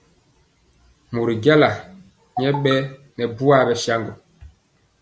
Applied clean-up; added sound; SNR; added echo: none; none; none; none.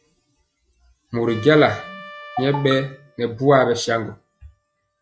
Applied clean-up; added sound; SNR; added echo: classical method log-MMSE.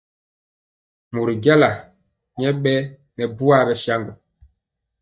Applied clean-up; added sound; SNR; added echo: neural mask model DeepFilterNet 3.